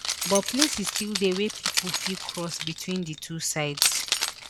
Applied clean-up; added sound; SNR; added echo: none; Keys jangling; 0 dB; none.